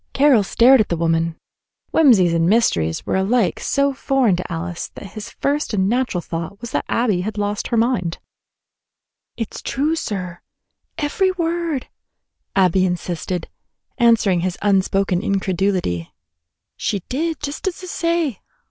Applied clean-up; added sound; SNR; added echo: none; none; none; none.